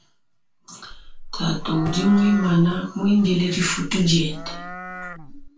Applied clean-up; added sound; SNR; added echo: none; Livestock, farm animals, working animals; 12 dB; reverberation time 0.2 s.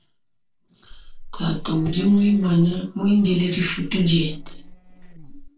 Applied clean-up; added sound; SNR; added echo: neural separator model SepFormer DNS4.